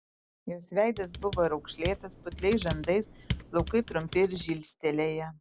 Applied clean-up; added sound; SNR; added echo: none; Computer keyboard; 9 dB; none.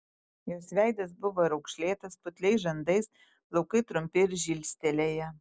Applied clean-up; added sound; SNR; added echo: none; none; none; none.